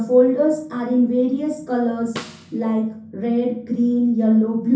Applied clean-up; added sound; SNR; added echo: none; Snare drum; 20 dB; reverberation time 0.6 s.